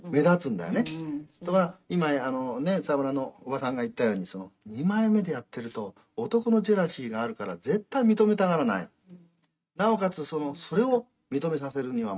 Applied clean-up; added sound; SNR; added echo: neural mask model RNNoise.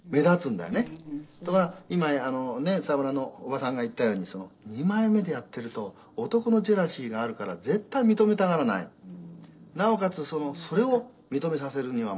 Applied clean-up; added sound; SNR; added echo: neural separator model SepFormer DNS4.